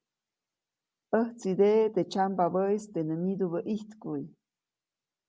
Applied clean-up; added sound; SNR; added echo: none; none; none; none.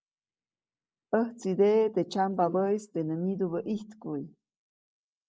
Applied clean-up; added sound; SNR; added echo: neural mask model Resemble Enhance denoiser.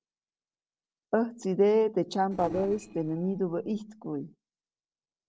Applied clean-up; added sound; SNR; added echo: neural separator model SepFormer DNS4.